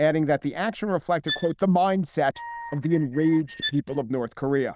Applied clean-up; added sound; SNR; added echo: neural diffusion model UNIVERSE++.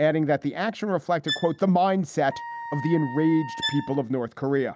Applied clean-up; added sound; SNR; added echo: none; Wind instrument, woodwind instrument + Bowed string instrument; 11 dB; none.